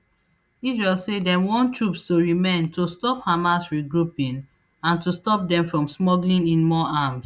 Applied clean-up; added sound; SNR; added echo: none; none; none; none.